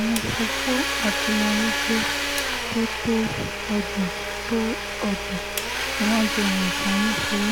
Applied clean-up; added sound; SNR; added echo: none; Domestic sounds, home sounds; 0 dB; none.